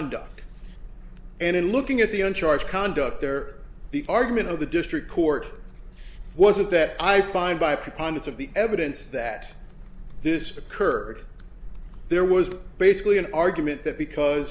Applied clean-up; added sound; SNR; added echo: none; none; none; none.